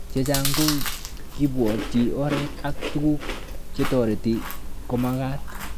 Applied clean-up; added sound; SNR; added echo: none; Chewing, mastication; 2 dB; none.